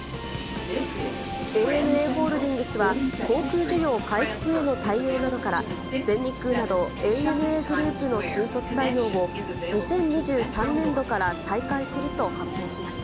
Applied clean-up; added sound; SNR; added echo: none; Subway, metro, underground; 6 dB; none.